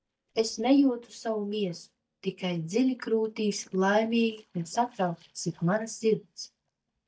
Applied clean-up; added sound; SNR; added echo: neural mask model DeepFilterNet 3.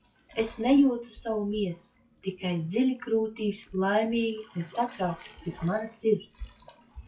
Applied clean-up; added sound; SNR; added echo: classical method WPE with log-MMSE.